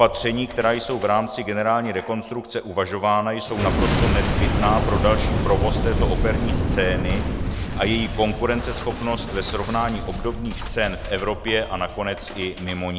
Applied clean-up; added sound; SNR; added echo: none; Boom; 1 dB; none.